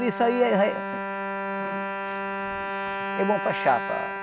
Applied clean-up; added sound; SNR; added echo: none; Bowed string instrument; 3 dB; none.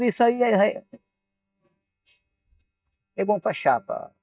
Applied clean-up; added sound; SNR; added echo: neural mask model DeepFilterNet 3.